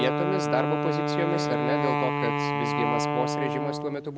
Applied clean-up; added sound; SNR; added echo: none; Wind instrument, woodwind instrument; -3 dB; none.